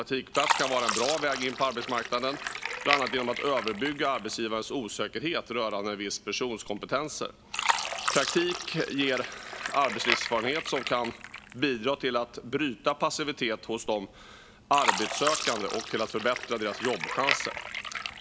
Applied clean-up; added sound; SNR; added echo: none; Fill (with liquid); 4 dB; none.